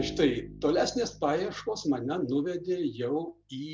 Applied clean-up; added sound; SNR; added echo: none; Bowed string instrument; 16 dB; none.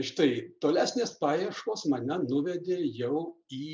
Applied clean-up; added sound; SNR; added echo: none; none; none; none.